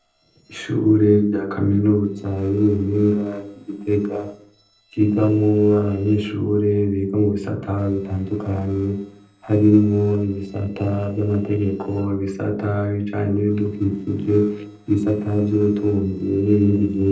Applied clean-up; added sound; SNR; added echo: neural separator model SepFormer DNS4.